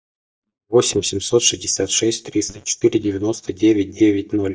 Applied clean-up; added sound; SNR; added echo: neural mask model DeepFilterNet 3.